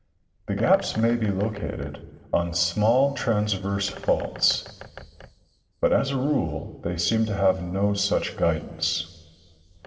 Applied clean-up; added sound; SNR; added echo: neural separator model SepFormer DNS4.